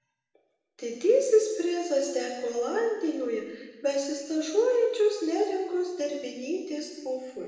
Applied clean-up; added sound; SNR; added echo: none; none; none; reverberation time 1.2 s.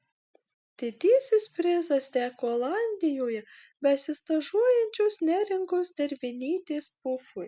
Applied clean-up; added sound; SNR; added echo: none; none; none; none.